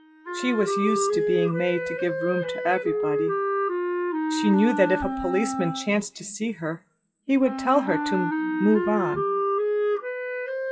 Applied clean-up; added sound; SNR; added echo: classical method WPE with log-MMSE.